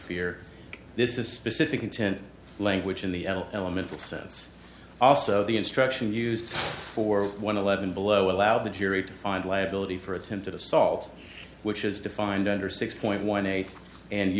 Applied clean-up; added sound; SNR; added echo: none; none; none; none.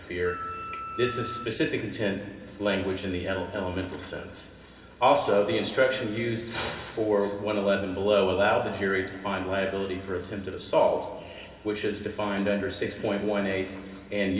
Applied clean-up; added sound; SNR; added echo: none; Wind instrument, woodwind instrument; 10 dB; reverberation time 1.8 s.